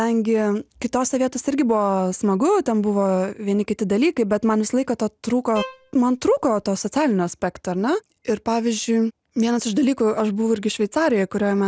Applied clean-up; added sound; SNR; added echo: none; Bowed string instrument; 16 dB; none.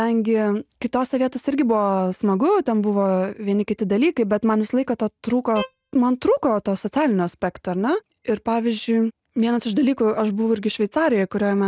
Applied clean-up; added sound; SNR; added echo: neural mask model RNNoise.